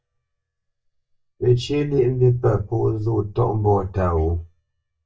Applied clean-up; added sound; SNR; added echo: neural mask model DeepFilterNet 3.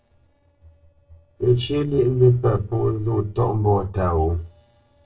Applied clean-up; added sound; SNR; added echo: neural separator model SepFormer DNS4.